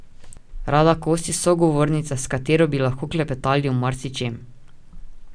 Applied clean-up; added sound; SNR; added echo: none; none; none; none.